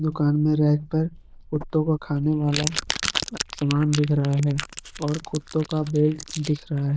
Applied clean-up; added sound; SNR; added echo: neural diffusion model UNIVERSE++.